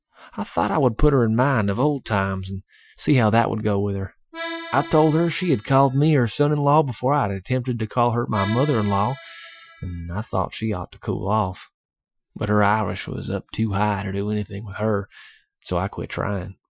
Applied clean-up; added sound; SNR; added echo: classical method Wiener filter.